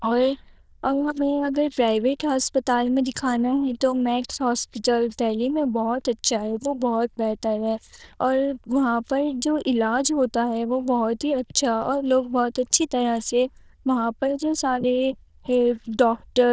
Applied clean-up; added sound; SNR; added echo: neural diffusion model UNIVERSE++.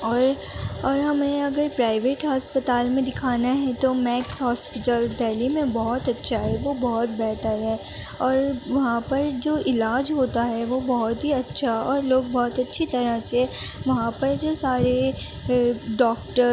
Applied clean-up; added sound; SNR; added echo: none; Printer; 16 dB; none.